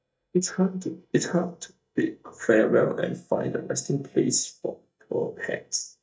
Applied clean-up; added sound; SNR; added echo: neural mask model DeepFilterNet 3.